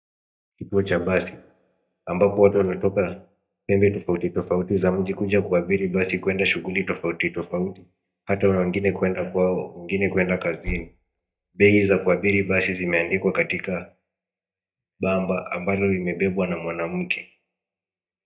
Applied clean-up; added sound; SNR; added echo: neural mask model DeepFilterNet 3.